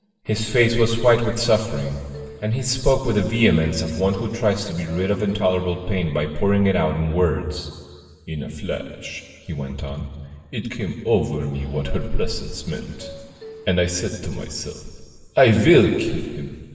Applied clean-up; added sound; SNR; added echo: none; Subway, metro, underground; 19 dB; reverberation time 1.9 s.